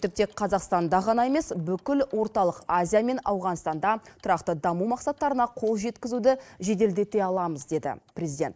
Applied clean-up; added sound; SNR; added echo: neural mask model Resemble Enhance denoiser.